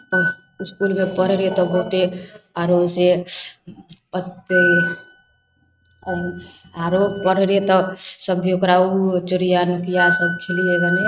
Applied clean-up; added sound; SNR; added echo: neural mask model RNNoise.